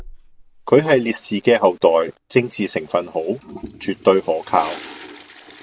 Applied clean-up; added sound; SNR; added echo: none; Toilet flush; 20 dB; none.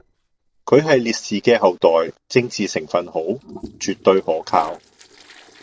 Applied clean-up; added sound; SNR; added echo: neural separator model SepFormer DNS4.